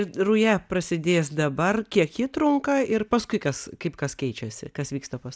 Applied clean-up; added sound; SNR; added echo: none; none; none; none.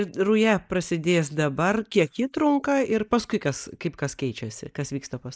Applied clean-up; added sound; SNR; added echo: neural mask model Resemble Enhance denoiser.